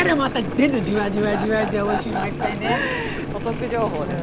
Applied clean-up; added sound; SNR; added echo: none; Boiling; 6 dB; none.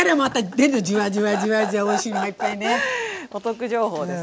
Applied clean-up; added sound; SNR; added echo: none; none; none; none.